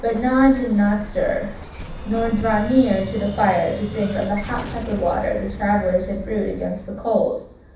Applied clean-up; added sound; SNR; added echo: none; Explosion; 11 dB; reverberation time 0.7 s.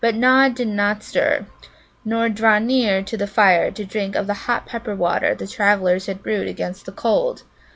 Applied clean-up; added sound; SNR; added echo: none; none; none; none.